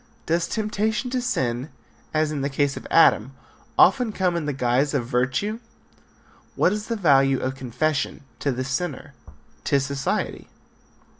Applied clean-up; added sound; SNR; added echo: none; none; none; none.